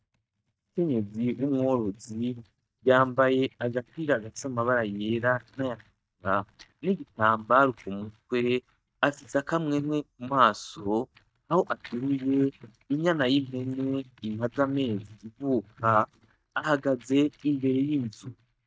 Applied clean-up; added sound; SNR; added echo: neural mask model DeepFilterNet 3.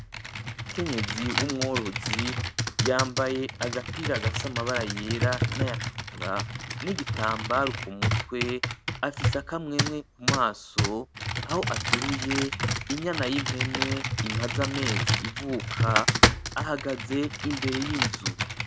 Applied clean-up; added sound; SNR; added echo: none; Computer keyboard; -2 dB; none.